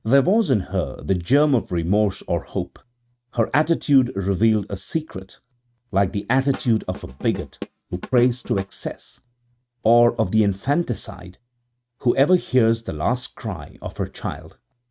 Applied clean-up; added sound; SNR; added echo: neural mask model RNNoise.